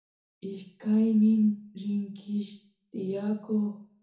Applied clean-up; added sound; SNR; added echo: none; none; none; reverberation time 0.7 s.